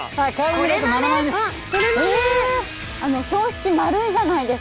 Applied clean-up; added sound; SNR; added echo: none; none; none; none.